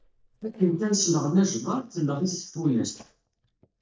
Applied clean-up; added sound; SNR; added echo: neural mask model DeepFilterNet 3.